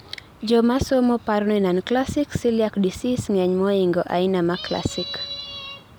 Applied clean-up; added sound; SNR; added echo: none; none; none; none.